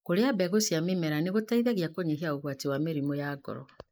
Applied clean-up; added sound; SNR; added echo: neural mask model Resemble Enhance denoiser.